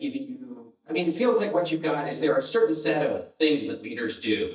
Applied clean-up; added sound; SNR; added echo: neural mask model DeepFilterNet 3.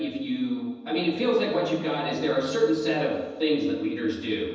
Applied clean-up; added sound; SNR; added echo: none; Bowed string instrument; 16 dB; reverberation time 1.1 s.